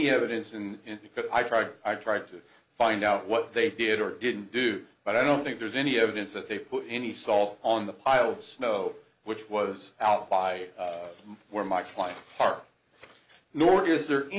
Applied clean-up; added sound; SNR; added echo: none; none; none; none.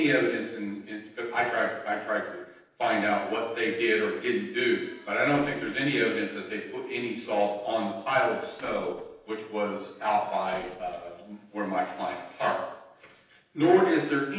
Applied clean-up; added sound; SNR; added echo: neural separator model SepFormer DNS4.